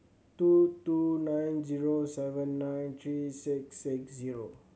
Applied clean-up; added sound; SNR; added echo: none; none; none; none.